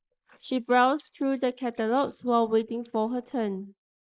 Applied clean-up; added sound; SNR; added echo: neural mask model Resemble Enhance denoiser.